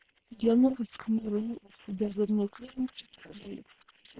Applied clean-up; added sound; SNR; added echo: neural separator model SepFormer WHAM!.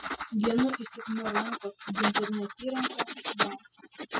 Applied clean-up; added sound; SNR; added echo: classical method spectral subtraction.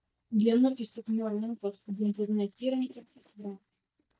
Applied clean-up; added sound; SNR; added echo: neural mask model DeepFilterNet 3.